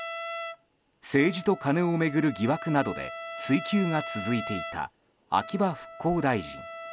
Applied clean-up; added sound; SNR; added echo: none; Trumpet; 11 dB; none.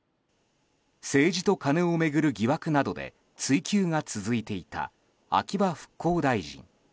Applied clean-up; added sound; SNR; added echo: none; none; none; none.